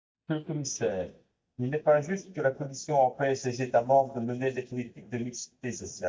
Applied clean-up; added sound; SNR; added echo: neural mask model DeepFilterNet 3.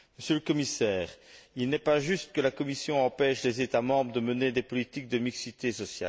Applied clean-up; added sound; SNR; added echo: none; none; none; none.